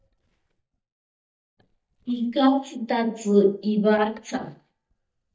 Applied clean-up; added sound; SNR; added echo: neural mask model DeepFilterNet 3.